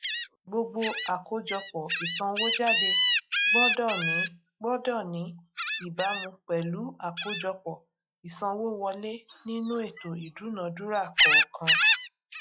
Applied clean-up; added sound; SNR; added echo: classical method log-MMSE.